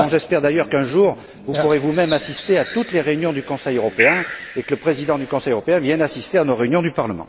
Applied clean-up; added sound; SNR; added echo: none; Bird; 9 dB; none.